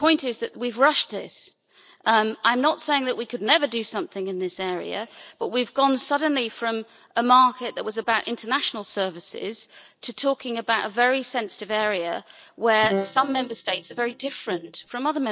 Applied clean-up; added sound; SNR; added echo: neural mask model DeepFilterNet 3.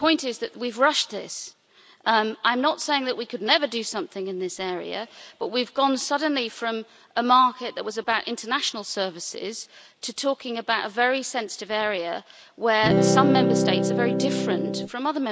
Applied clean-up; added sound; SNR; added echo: none; Electric guitar / Strum; -4 dB; none.